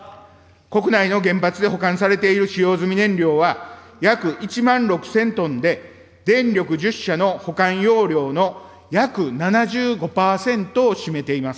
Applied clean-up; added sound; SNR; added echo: none; none; none; none.